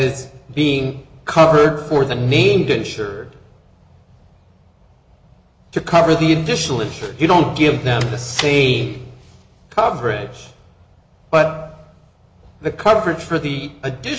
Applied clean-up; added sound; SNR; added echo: none; none; none; none.